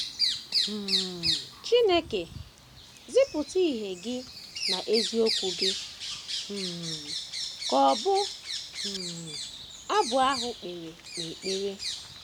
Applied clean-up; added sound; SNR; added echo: none; Bird vocalization, bird call, bird song; 4 dB; none.